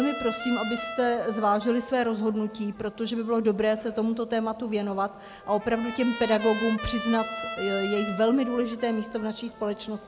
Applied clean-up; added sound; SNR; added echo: none; Trumpet; 12 dB; none.